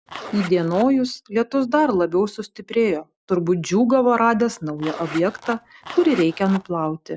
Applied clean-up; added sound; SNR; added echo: none; Zipper (clothing); 15 dB; none.